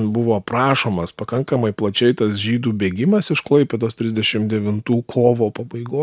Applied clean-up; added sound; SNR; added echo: none; none; none; none.